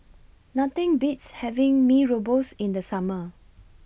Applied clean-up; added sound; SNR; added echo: none; none; none; none.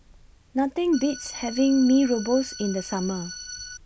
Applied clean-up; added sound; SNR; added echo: none; Organ; 14 dB; none.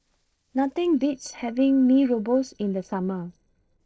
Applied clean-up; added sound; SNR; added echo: neural separator model SepFormer DNS4.